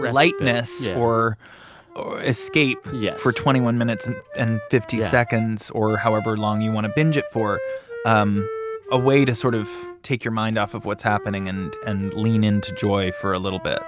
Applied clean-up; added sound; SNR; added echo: none; Wind instrument, woodwind instrument; 12 dB; none.